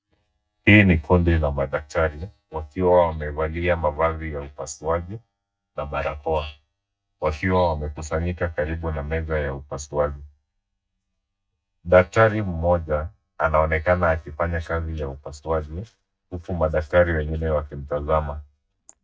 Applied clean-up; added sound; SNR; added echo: neural mask model DeepFilterNet 3.